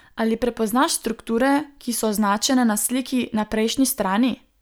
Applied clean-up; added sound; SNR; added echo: none; none; none; none.